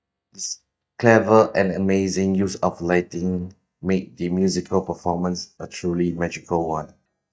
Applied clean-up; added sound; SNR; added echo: neural mask model DeepFilterNet 3.